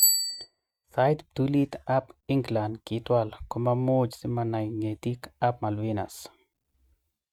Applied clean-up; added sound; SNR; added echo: neural mask model RNNoise.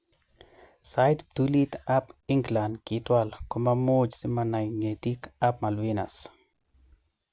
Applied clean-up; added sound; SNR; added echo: none; none; none; none.